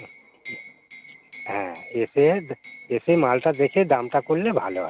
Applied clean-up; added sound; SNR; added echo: none; Liquid; 17 dB; none.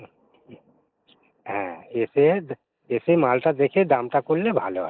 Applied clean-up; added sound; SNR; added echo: neural mask model Resemble Enhance denoiser.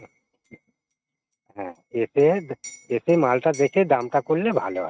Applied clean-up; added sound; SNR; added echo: neural mask model RNNoise.